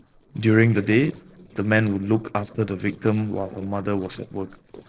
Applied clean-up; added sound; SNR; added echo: neural separator model SepFormer DNS4.